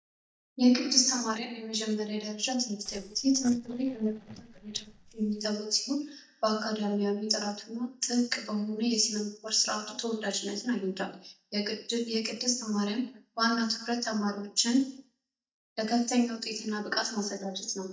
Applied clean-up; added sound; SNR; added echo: neural mask model DeepFilterNet 3.